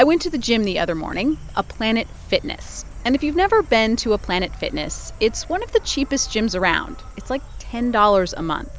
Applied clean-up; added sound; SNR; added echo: none; Insect; 14 dB; none.